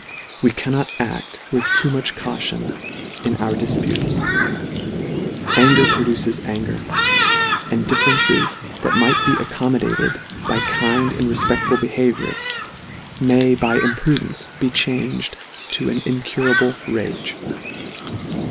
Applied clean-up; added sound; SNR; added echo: none; Thunderstorm; 2 dB; none.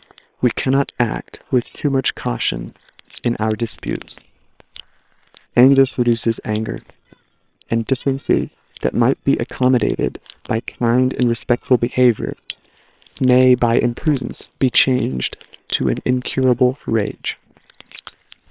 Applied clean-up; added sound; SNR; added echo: neural separator model SepFormer WHAM!.